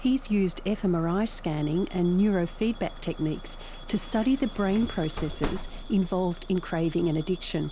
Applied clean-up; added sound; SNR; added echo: none; Bus / Alarm; 10 dB; none.